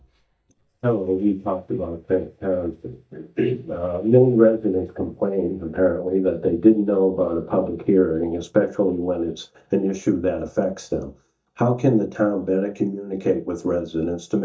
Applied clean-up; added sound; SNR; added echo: neural mask model DeepFilterNet 3.